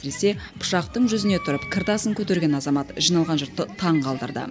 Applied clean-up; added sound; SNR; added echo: none; Wind instrument, woodwind instrument; 15 dB; none.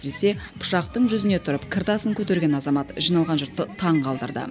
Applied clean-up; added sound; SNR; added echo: none; none; none; none.